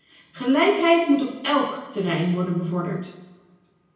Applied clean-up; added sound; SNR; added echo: none; none; none; reverberation time 0.9 s.